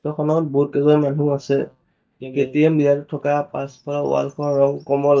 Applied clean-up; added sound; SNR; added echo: neural mask model DeepFilterNet 3.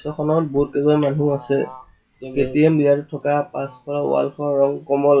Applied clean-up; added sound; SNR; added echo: classical method WPE with log-MMSE.